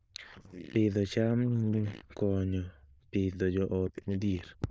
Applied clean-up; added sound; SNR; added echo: neural diffusion model UNIVERSE++.